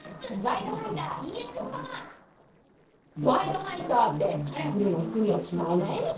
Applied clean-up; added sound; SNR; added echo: neural separator model SepFormer DNS4.